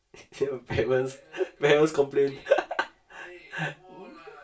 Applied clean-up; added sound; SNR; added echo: none; none; none; reverberation time 0.2 s.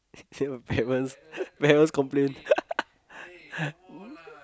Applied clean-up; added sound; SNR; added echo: none; none; none; none.